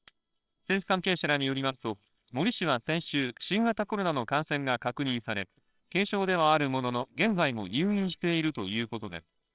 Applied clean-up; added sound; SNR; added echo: neural separator model SepFormer WHAMR!.